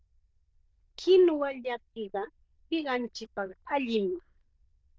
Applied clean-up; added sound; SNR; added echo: neural diffusion model UNIVERSE++.